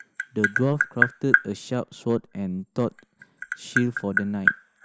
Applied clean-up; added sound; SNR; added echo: none; Tap; 0 dB; none.